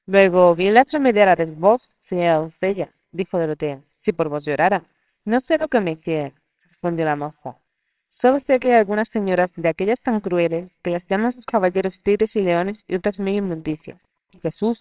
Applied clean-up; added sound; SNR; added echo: neural separator model SepFormer WHAMR!.